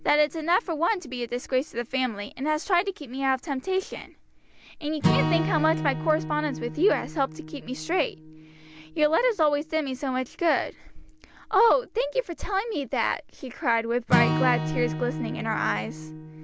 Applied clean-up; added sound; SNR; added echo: none; Acoustic guitar / Strum; 6 dB; none.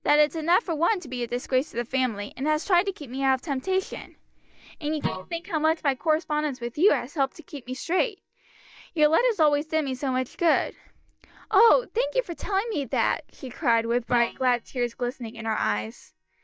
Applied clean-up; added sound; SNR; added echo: neural mask model DeepFilterNet 3.